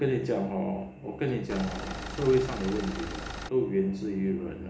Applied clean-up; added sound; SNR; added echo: none; Engine; 8 dB; none.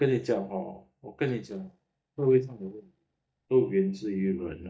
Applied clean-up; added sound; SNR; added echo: neural mask model DeepFilterNet 3.